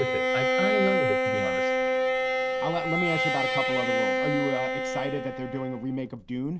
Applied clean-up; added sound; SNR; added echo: none; Bowed string instrument; -5 dB; none.